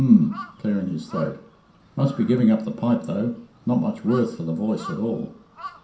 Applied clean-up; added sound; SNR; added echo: none; Crow; 20 dB; reverberation time 0.5 s.